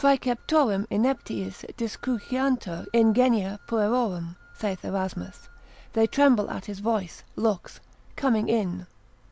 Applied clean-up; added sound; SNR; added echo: none; none; none; none.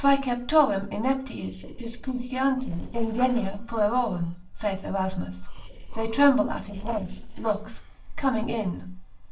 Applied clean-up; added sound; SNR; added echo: neural separator model SepFormer DNS4.